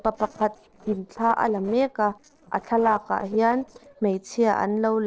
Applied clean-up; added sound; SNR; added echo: neural separator model SepFormer DNS4.